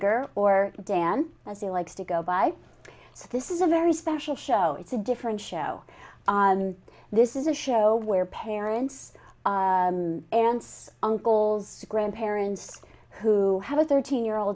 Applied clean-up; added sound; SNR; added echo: none; none; none; none.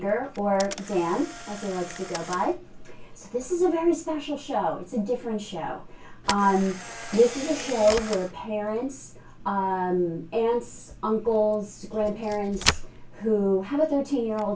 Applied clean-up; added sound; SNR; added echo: none; Camera; 12 dB; reverberation time 0.2 s.